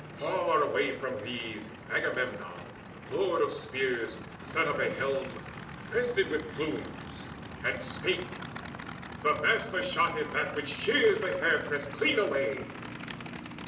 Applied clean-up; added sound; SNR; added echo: none; Idling / Aircraft; 10 dB; reverberation time 0.6 s.